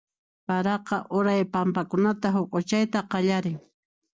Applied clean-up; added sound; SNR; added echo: none; none; none; none.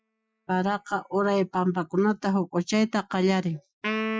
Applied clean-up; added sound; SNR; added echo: classical method Wiener filter.